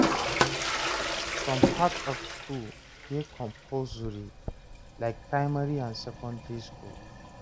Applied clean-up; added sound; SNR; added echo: none; Toilet flush; -2 dB; none.